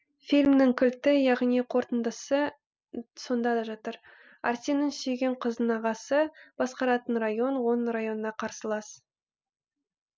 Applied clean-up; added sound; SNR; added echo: none; none; none; none.